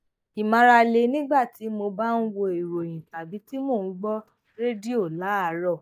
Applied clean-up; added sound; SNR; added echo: neural mask model DeepFilterNet 3.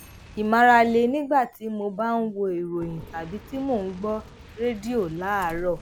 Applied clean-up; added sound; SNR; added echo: none; Fire + Doorbell; 20 dB; none.